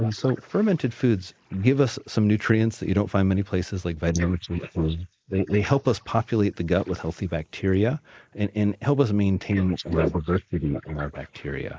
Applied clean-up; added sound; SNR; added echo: neural mask model Resemble Enhance denoiser.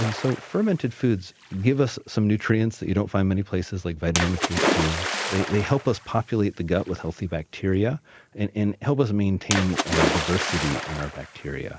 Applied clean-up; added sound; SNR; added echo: none; Splash, splatter; 6 dB; none.